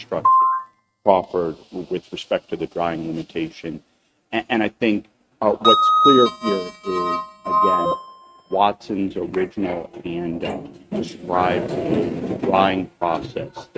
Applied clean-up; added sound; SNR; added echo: neural mask model RNNoise.